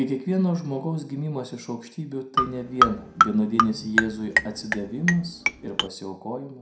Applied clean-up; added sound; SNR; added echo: none; Marimba, xylophone; -3 dB; reverberation time 0.4 s.